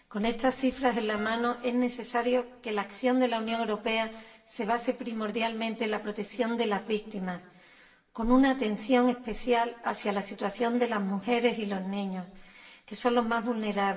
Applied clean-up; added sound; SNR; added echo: none; Trumpet; 20 dB; reverberation time 0.8 s.